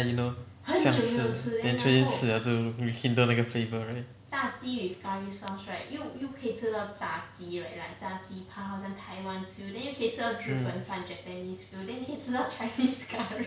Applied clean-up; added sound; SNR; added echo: none; none; none; none.